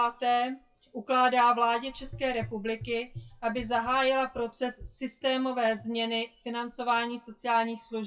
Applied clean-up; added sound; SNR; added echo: classical method WPE with log-MMSE.